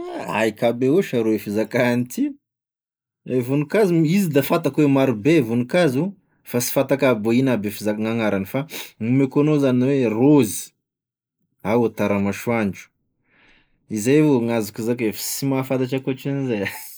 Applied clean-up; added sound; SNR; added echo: neural mask model Resemble Enhance denoiser.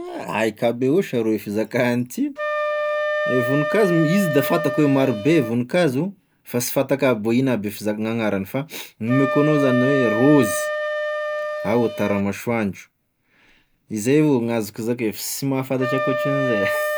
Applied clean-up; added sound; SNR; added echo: none; Wind instrument, woodwind instrument; 6 dB; none.